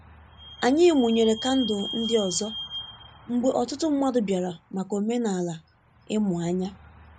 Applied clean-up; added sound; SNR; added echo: none; Squeak / Vehicle; 14 dB; none.